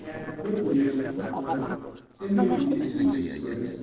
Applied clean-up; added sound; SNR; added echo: neural separator model SepFormer DNS4.